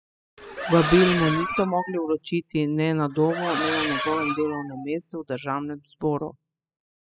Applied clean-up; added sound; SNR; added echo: classical method spectral subtraction.